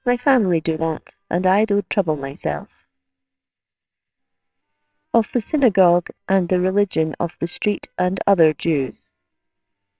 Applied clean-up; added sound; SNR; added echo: neural separator model SepFormer WHAMR!.